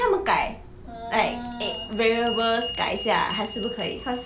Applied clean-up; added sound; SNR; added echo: none; Bell; 11 dB; none.